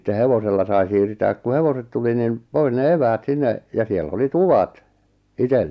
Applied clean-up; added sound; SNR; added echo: none; none; none; none.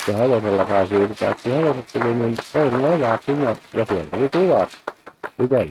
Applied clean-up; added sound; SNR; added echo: neural mask model RNNoise.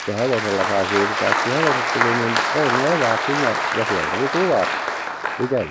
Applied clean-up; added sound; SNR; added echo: none; Applause; -1 dB; none.